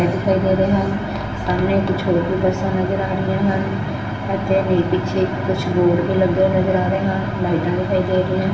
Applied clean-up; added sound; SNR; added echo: none; none; none; reverberation time 1.9 s.